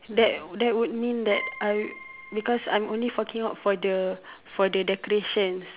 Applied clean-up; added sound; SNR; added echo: none; Keyboard (musical); 13 dB; none.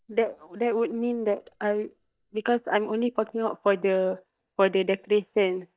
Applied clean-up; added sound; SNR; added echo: neural mask model DeepFilterNet 3.